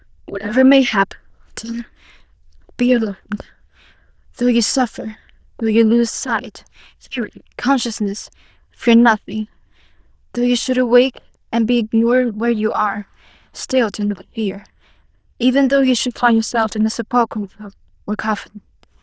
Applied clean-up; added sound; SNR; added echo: neural diffusion model UNIVERSE++.